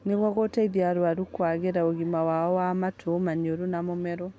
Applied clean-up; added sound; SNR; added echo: none; none; none; none.